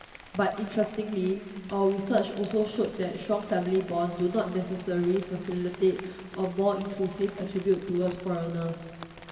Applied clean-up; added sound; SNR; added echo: none; Rain; 19 dB; reverberation time 2.0 s.